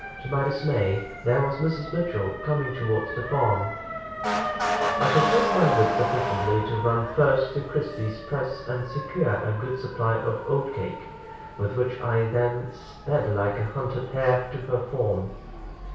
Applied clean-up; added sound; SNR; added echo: none; Motor vehicle (road) / Siren; 6 dB; reverberation time 0.6 s.